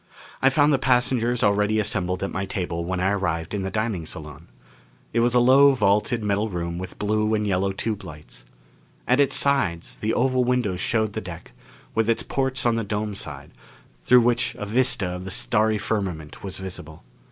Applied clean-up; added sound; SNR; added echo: none; none; none; none.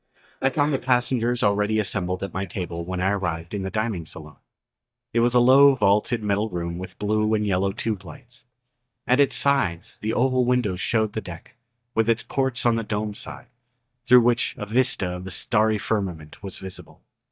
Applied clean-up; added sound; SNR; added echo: neural mask model DeepFilterNet 3.